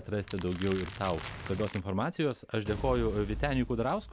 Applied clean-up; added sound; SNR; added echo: none; Crackle + Explosion; 9 dB; none.